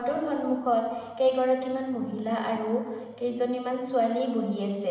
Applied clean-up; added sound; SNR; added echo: none; none; none; reverberation time 1.2 s.